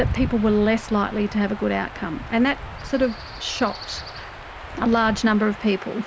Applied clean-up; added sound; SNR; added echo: none; Stream / Chirp, tweet / Wind; 10 dB; none.